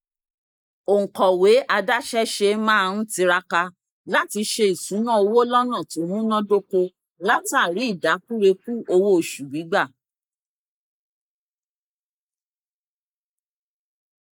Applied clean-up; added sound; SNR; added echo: neural mask model Resemble Enhance denoiser.